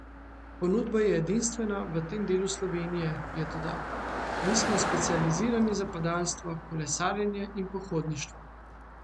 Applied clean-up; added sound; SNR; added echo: none; Car passing by; 6 dB; none.